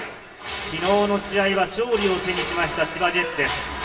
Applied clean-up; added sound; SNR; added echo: none; Ringtone; 19 dB; reverberation time 0.9 s.